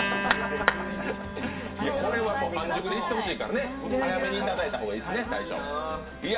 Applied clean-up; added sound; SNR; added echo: none; Acoustic guitar; 9 dB; reverberation time 0.2 s.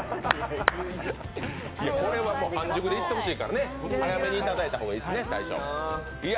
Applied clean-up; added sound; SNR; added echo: none; none; none; none.